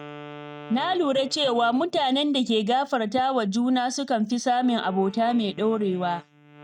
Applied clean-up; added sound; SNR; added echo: neural mask model RNNoise.